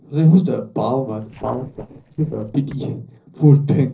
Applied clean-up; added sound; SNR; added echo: neural separator model SepFormer DNS4.